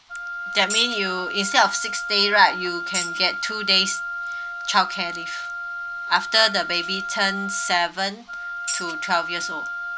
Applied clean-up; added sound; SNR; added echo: none; Wind instrument, woodwind instrument + Tambourine; 6 dB; none.